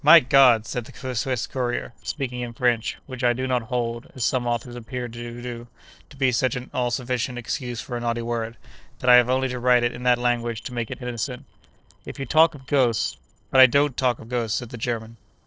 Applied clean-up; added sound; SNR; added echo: neural separator model SepFormer DNS4.